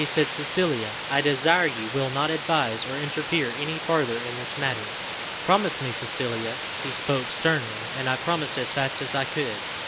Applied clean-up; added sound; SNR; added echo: none; Water; 3 dB; none.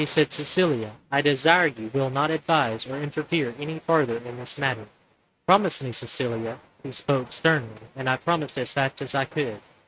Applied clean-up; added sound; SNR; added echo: neural mask model RNNoise.